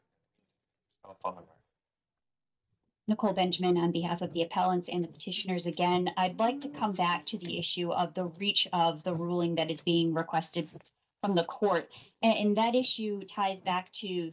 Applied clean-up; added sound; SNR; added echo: neural mask model DeepFilterNet 3.